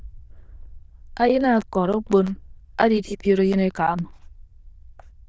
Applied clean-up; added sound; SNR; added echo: neural diffusion model UNIVERSE++.